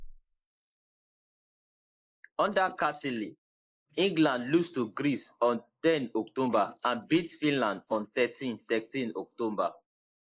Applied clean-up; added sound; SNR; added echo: neural mask model Resemble Enhance denoiser.